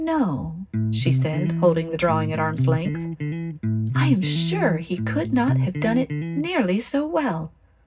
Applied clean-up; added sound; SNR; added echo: none; Electric guitar; 0 dB; reverberation time 0.4 s.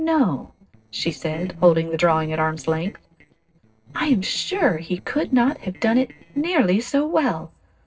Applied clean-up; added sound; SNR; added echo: neural separator model SepFormer DNS4.